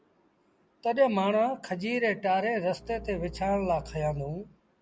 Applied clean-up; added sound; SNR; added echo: none; Bowed string instrument; 16 dB; none.